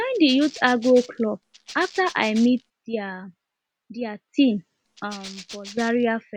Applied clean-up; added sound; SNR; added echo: none; Rattle (instrument); 19 dB; none.